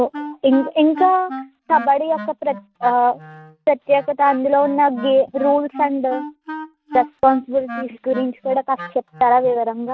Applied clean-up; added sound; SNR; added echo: neural mask model RNNoise.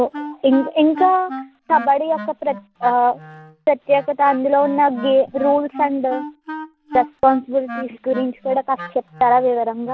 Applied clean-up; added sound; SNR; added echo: none; Wind instrument, woodwind instrument; 15 dB; none.